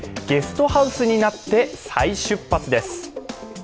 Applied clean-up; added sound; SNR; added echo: none; none; none; none.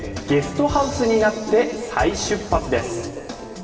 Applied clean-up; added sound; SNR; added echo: none; none; none; reverberation time 2.6 s.